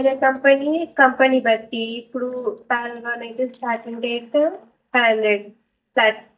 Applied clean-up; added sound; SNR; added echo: neural mask model DeepFilterNet 3.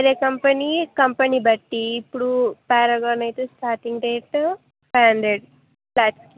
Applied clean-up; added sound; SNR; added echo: none; none; none; none.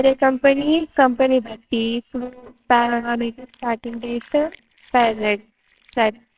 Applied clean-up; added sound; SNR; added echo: neural separator model SepFormer WHAMR!.